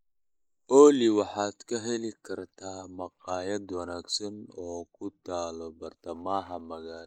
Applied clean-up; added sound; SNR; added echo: neural mask model Resemble Enhance denoiser.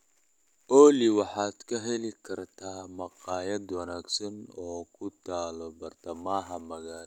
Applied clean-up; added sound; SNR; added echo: none; none; none; none.